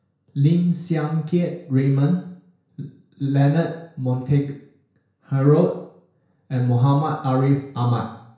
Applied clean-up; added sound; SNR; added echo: none; none; none; reverberation time 0.5 s.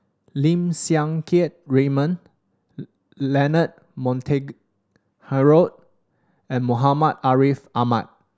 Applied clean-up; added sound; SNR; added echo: none; none; none; none.